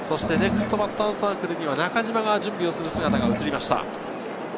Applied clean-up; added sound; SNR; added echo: none; Sink (filling or washing) / Water; 3 dB; none.